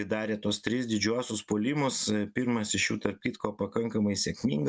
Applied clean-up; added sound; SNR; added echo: none; none; none; none.